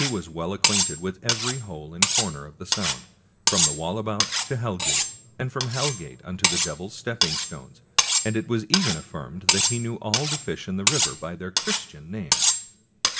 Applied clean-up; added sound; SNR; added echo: none; Cutlery, silverware; -4 dB; reverberation time 0.8 s.